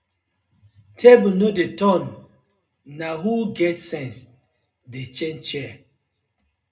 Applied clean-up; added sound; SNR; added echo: none; none; none; reverberation time 0.2 s.